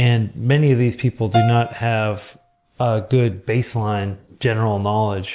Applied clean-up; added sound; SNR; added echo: none; Piano; 11 dB; none.